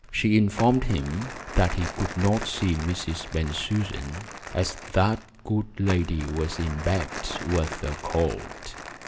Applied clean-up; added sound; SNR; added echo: none; Crumpling, crinkling; 12 dB; none.